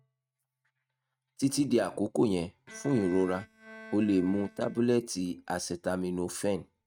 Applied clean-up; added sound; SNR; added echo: neural mask model RNNoise.